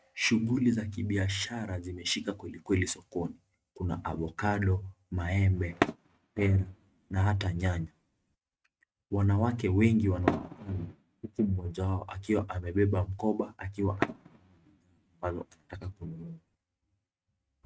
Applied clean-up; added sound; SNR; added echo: neural mask model RNNoise.